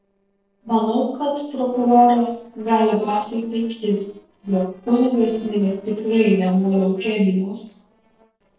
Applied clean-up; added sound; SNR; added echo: neural separator model SepFormer DNS4.